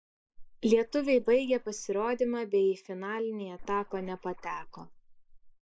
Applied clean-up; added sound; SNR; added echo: neural mask model Resemble Enhance denoiser.